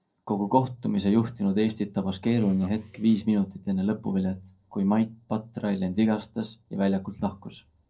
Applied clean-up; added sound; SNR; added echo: neural separator model SepFormer DNS4.